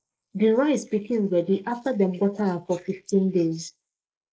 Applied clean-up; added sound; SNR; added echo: neural mask model Resemble Enhance denoiser.